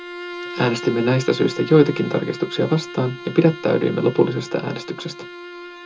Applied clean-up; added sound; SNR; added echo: none; Bowed string instrument; 13 dB; reverberation time 0.2 s.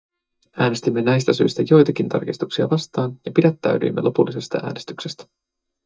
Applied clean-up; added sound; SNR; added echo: neural mask model DeepFilterNet 3.